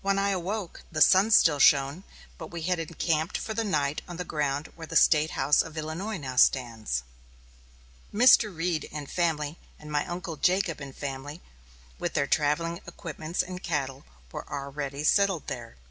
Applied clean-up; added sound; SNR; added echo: none; none; none; none.